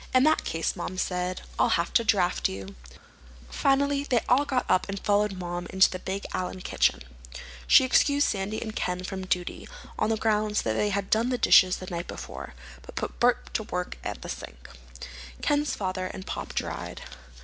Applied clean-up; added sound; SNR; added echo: none; none; none; none.